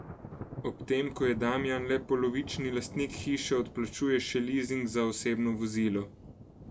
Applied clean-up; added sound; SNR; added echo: none; Thunder; 14 dB; none.